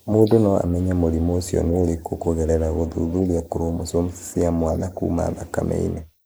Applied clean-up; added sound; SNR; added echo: neural mask model Resemble Enhance denoiser.